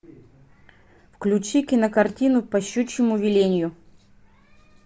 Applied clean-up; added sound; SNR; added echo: none; none; none; none.